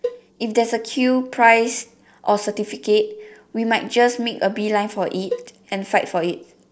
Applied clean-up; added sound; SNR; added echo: neural separator model SepFormer DNS4.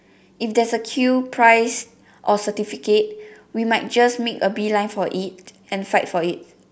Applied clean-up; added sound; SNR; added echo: none; none; none; none.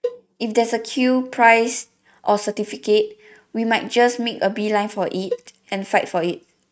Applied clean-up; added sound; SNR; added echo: neural mask model RNNoise.